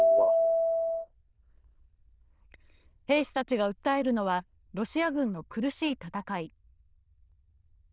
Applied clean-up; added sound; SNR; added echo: neural diffusion model UNIVERSE++.